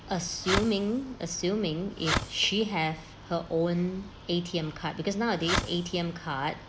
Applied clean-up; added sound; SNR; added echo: none; Fireworks; 4 dB; none.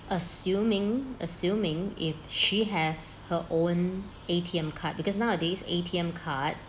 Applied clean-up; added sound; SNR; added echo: none; none; none; none.